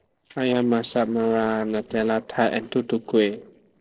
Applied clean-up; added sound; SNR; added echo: neural separator model SepFormer DNS4.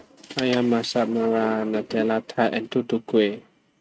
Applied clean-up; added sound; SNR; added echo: neural mask model RNNoise.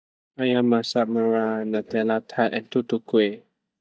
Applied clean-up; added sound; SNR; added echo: neural mask model DeepFilterNet 3.